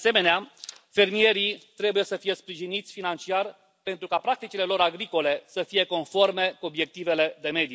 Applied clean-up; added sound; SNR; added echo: none; none; none; none.